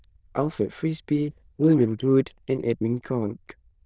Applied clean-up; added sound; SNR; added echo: neural diffusion model UNIVERSE++.